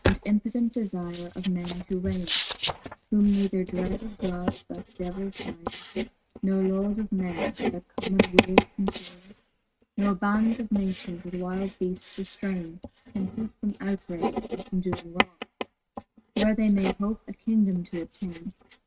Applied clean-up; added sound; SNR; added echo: neural mask model RNNoise.